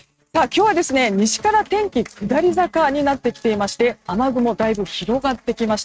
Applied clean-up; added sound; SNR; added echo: neural mask model RNNoise.